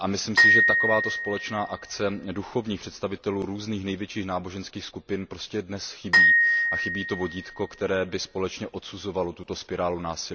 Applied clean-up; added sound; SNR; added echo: none; Glockenspiel; -5 dB; none.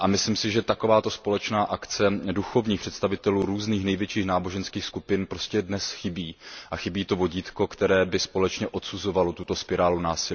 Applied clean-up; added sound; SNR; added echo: none; none; none; none.